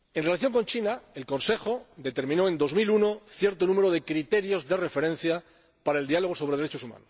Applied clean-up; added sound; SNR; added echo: none; none; none; none.